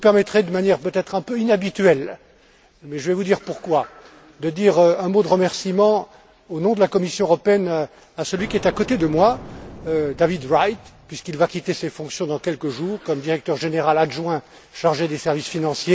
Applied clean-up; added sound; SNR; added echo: none; Explosion; 16 dB; none.